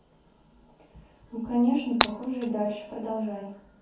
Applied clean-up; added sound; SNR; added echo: none; Shatter; 3 dB; reverberation time 0.6 s.